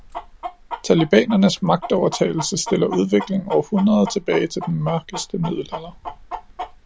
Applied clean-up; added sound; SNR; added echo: none; Chicken, rooster; 14 dB; none.